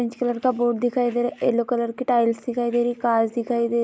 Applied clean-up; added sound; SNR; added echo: none; none; none; none.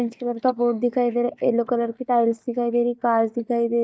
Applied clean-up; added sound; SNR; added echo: neural mask model DeepFilterNet 3.